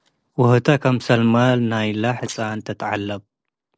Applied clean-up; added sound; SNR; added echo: neural separator model SepFormer DNS4.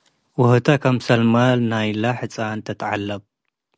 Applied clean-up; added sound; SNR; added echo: none; none; none; none.